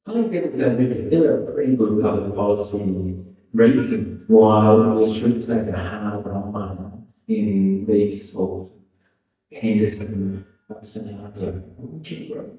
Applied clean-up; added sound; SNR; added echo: neural mask model DeepFilterNet 3.